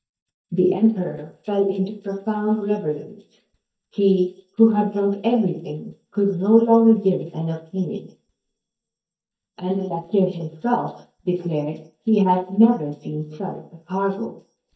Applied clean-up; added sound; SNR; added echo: neural mask model DeepFilterNet 3.